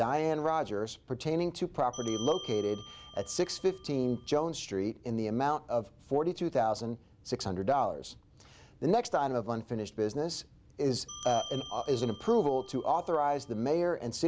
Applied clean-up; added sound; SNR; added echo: none; Bell; 16 dB; none.